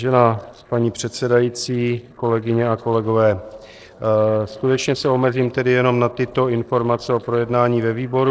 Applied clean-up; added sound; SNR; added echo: neural separator model SepFormer DNS4.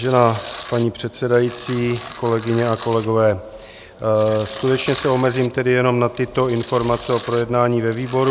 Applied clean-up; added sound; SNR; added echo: none; Tools; 12 dB; none.